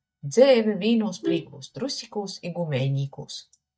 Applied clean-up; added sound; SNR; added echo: neural mask model DeepFilterNet 3.